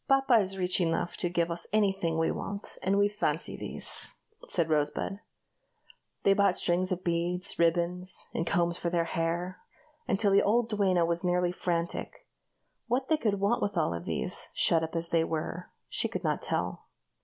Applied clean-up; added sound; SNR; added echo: none; none; none; none.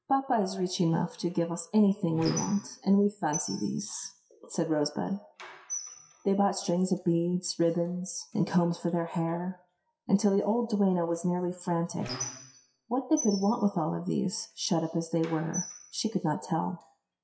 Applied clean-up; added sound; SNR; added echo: classical method WPE with log-MMSE.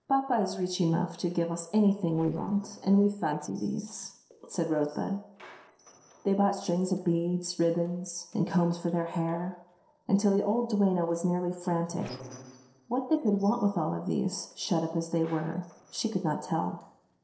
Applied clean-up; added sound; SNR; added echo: neural separator model SepFormer DNS4.